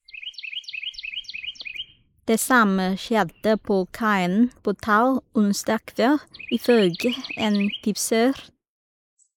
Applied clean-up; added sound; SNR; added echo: neural mask model Resemble Enhance denoiser.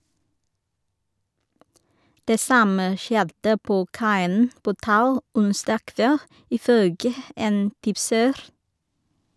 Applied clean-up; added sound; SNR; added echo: none; none; none; none.